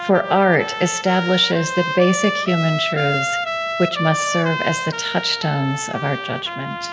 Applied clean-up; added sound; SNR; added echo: none; Trumpet; 5 dB; none.